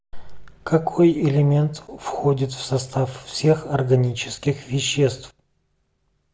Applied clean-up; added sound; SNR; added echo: none; none; none; none.